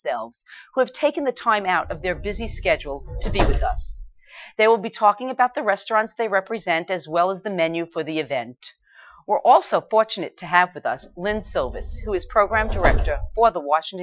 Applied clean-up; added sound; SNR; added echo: classical method Wiener filter.